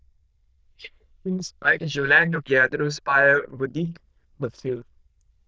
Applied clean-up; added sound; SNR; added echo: neural diffusion model UNIVERSE++.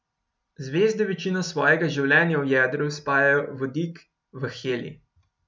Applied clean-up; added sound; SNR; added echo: none; none; none; none.